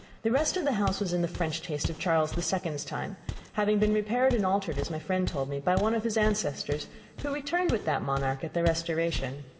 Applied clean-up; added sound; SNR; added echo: none; Walk, footsteps; 10 dB; reverberation time 1.6 s.